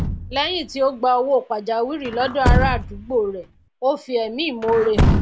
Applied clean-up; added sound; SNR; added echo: none; Truck; 2 dB; none.